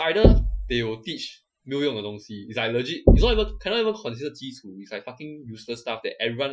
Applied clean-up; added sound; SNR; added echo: classical method Wiener filter.